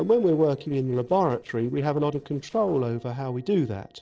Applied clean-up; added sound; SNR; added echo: neural separator model SepFormer DNS4.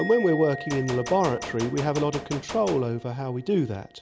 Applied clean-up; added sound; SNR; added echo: none; Musical instrument + Gunshot, gunfire; 12 dB; none.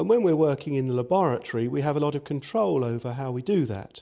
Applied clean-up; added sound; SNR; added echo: none; none; none; none.